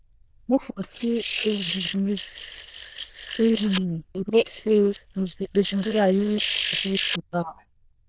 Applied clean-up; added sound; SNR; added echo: neural diffusion model UNIVERSE++.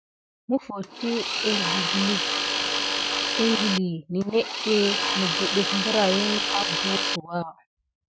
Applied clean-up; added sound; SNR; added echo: none; Tools; -2 dB; none.